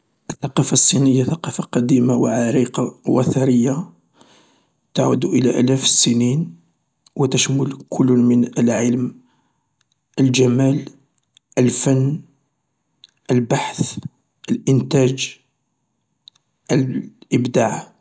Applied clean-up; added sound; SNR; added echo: none; none; none; none.